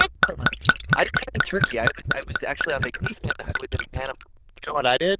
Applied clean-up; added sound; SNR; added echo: neural diffusion model UNIVERSE++.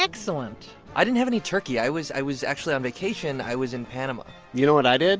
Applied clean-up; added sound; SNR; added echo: none; none; none; none.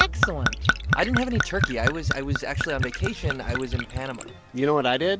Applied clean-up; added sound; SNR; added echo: none; Gurgling / Chink, clink / Liquid; -1 dB; none.